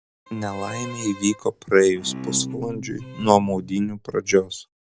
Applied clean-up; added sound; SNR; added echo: none; Bowed string instrument; 13 dB; none.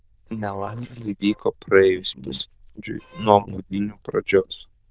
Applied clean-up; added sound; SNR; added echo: neural diffusion model UNIVERSE++.